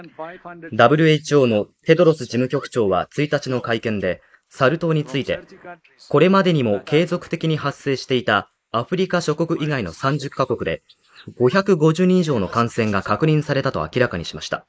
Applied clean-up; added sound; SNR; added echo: neural mask model Resemble Enhance denoiser.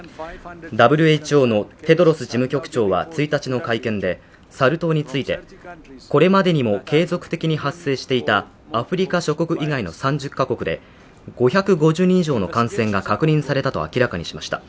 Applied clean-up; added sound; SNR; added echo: none; none; none; none.